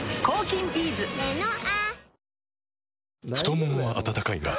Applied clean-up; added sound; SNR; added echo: none; none; none; none.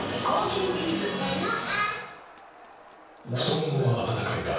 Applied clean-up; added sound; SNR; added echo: none; Crowd; 18 dB; reverberation time 0.7 s.